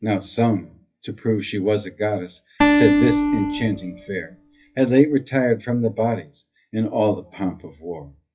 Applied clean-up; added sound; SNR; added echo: classical method WPE with log-MMSE.